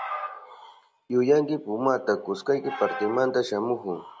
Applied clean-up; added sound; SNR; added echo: none; none; none; none.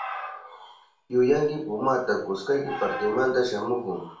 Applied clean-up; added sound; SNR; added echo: none; none; none; reverberation time 0.4 s.